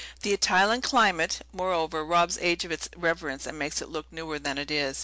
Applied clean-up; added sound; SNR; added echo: none; none; none; none.